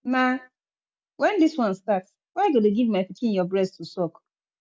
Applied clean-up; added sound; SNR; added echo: none; none; none; none.